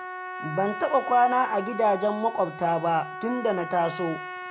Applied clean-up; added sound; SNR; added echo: none; Trumpet; 10 dB; none.